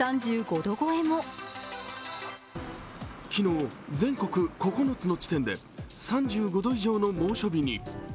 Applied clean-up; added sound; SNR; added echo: none; none; none; none.